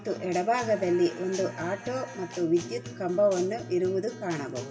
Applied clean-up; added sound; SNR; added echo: none; Guitar; 13 dB; reverberation time 1.9 s.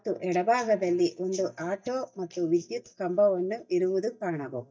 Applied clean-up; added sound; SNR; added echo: neural mask model DeepFilterNet 3.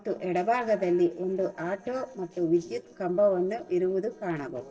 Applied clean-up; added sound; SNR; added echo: neural separator model SepFormer DNS4.